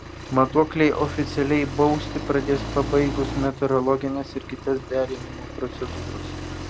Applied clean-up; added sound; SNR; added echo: none; Accelerating, revving, vroom; 9 dB; none.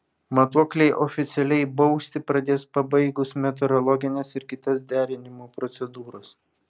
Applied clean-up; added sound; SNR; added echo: none; none; none; none.